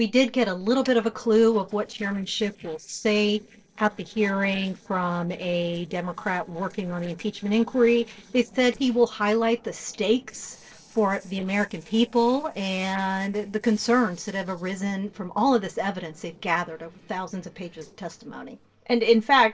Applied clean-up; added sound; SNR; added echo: neural separator model SepFormer DNS4.